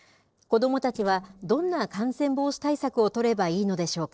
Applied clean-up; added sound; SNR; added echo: neural separator model SepFormer DNS4.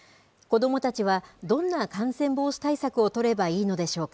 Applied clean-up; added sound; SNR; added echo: none; none; none; none.